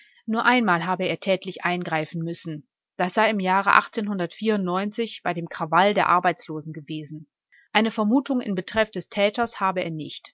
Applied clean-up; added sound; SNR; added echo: none; none; none; none.